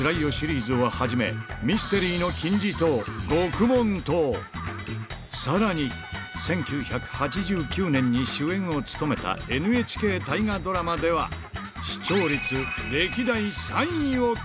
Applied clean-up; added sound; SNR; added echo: none; Trumpet; 19 dB; none.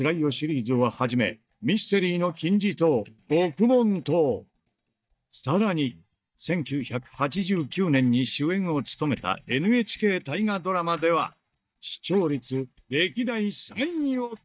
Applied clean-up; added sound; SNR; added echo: neural mask model DeepFilterNet 3.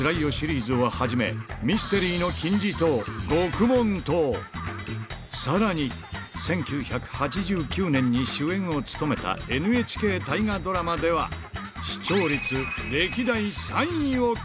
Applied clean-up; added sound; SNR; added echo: none; none; none; none.